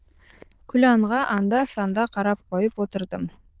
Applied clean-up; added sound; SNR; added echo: neural diffusion model UNIVERSE++.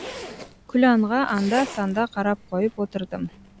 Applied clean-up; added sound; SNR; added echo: none; Zipper (clothing); 16 dB; none.